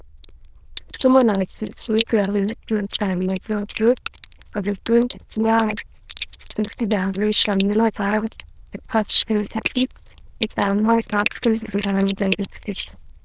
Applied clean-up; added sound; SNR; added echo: neural diffusion model UNIVERSE++.